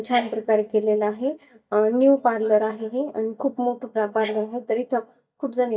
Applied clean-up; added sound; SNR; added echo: neural mask model DeepFilterNet 3.